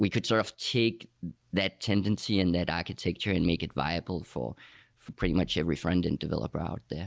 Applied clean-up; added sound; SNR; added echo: none; none; none; none.